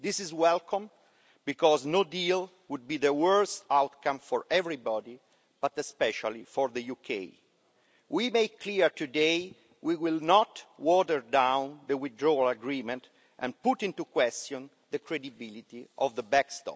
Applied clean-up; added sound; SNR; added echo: none; none; none; none.